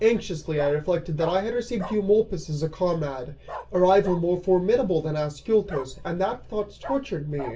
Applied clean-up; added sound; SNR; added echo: none; Bark; 18 dB; reverberation time 0.2 s.